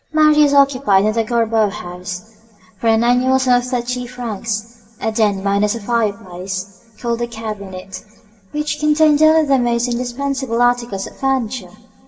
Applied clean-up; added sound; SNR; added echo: none; none; none; reverberation time 1.4 s.